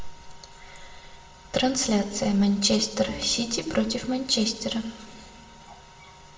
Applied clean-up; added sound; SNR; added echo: none; Bowed string instrument; 18 dB; reverberation time 1.0 s.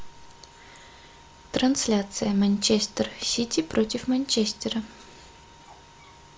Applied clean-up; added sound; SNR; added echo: none; none; none; none.